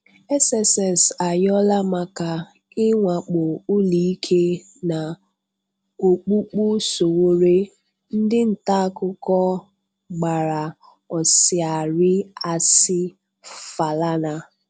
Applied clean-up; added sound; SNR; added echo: none; none; none; none.